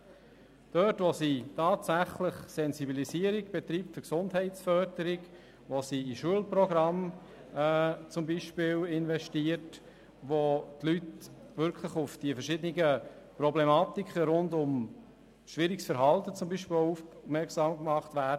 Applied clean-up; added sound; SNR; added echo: none; none; none; none.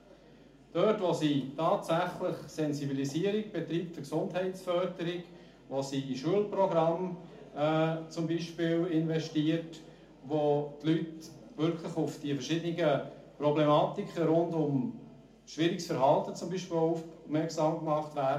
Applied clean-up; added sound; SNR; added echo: none; none; none; reverberation time 0.4 s.